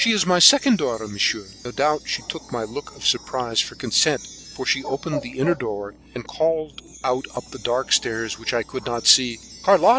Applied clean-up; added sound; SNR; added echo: none; Bird + Wind chime; 17 dB; none.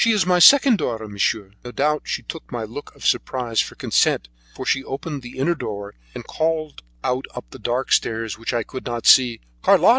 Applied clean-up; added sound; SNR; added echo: none; none; none; none.